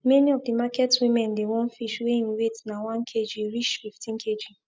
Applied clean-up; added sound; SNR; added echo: none; none; none; none.